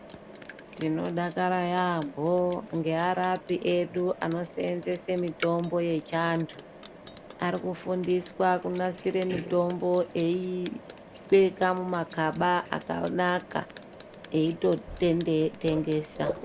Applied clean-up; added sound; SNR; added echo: none; Drip + Mechanisms; 15 dB; none.